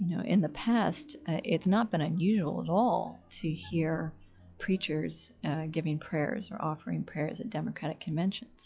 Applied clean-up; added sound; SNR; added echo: classical method log-MMSE.